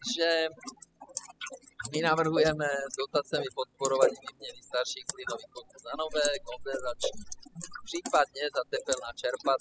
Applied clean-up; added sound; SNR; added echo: classical method spectral subtraction.